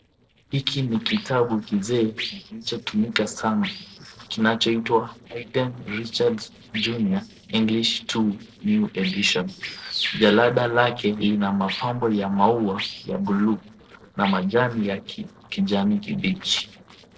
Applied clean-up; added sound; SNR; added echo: neural separator model SepFormer DNS4.